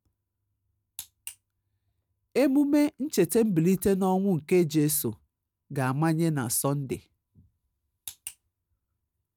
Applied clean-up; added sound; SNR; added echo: none; none; none; none.